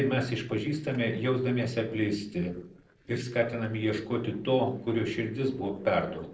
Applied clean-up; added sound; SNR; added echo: neural separator model SepFormer DNS4.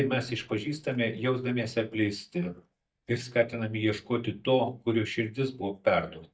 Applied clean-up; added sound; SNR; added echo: neural mask model DeepFilterNet 3.